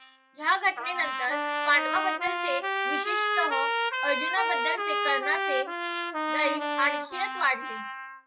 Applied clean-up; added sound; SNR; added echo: classical method log-MMSE.